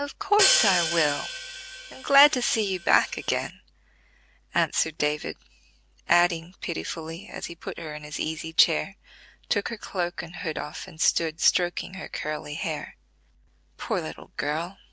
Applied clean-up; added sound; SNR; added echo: none; Hi-hat; 1 dB; none.